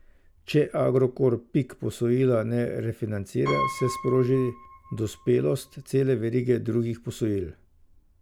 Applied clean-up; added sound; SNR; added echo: none; Piano; 14 dB; none.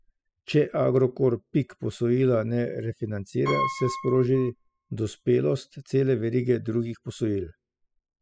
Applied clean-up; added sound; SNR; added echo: classical method spectral subtraction.